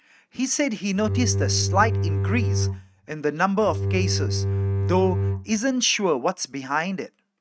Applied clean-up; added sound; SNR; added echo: neural mask model RNNoise.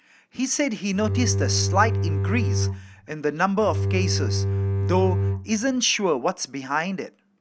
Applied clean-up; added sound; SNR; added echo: none; Bowed string instrument; -1 dB; none.